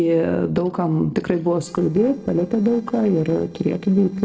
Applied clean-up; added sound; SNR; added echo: neural separator model SepFormer DNS4.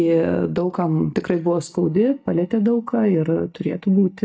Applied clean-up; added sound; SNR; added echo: neural mask model DeepFilterNet 3.